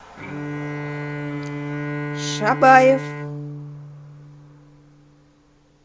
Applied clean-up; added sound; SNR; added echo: none; Bowed string instrument; 8 dB; none.